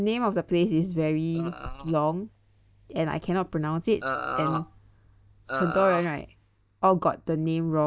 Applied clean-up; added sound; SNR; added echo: neural mask model DeepFilterNet 3.